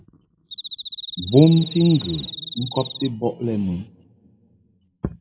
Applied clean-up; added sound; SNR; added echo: none; Cricket; 10 dB; reverberation time 0.9 s.